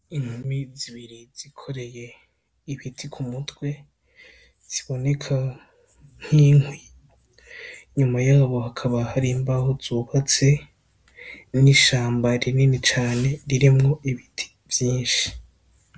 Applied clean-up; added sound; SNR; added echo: none; none; none; none.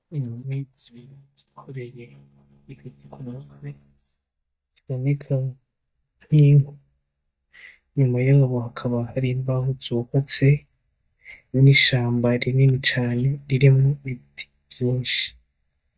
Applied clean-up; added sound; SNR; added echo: neural mask model DeepFilterNet 3.